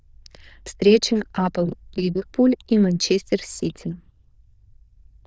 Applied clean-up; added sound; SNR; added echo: neural diffusion model UNIVERSE++.